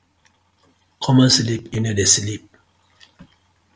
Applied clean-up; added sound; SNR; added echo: none; none; none; none.